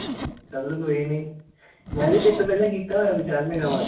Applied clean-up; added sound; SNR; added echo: none; Zipper (clothing); 10 dB; reverberation time 0.3 s.